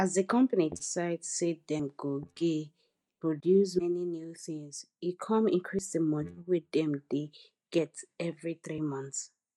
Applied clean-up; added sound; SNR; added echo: neural mask model DeepFilterNet 3.